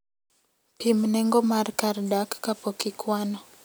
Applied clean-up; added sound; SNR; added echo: none; none; none; none.